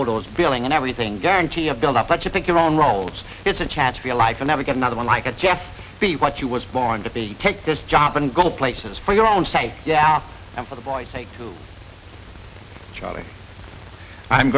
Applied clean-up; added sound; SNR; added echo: none; none; none; none.